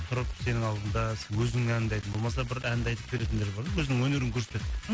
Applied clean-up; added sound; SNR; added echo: none; none; none; none.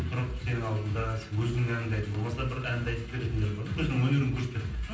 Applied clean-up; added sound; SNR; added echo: none; none; none; reverberation time 0.6 s.